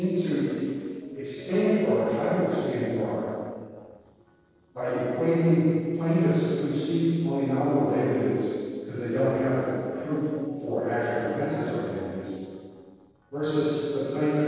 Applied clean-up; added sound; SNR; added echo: neural separator model SepFormer DNS4.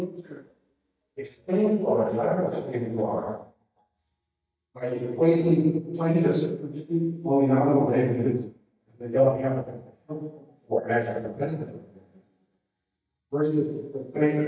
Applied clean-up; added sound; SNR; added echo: neural mask model DeepFilterNet 3.